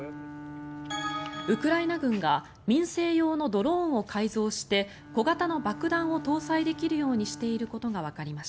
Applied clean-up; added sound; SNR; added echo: none; Bowed string instrument; 15 dB; none.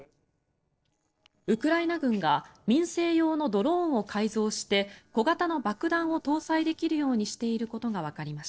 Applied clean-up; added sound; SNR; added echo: neural separator model SepFormer DNS4.